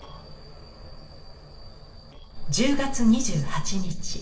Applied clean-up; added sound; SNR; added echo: neural separator model SepFormer DNS4.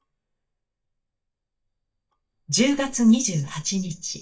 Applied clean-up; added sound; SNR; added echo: neural mask model DeepFilterNet 3.